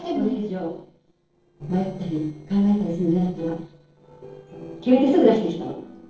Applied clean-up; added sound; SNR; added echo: neural separator model SepFormer DNS4.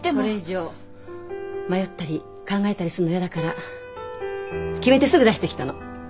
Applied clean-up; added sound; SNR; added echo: none; none; none; none.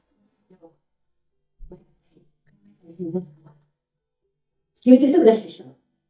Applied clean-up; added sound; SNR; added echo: neural mask model DeepFilterNet 3.